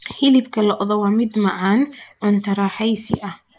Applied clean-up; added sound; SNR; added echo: neural mask model Resemble Enhance denoiser.